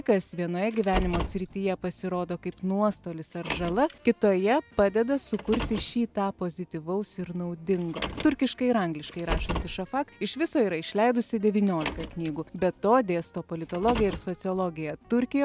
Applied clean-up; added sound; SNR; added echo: none; Car; 11 dB; none.